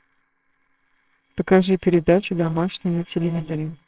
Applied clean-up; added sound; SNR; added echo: neural separator model SepFormer WHAMR!.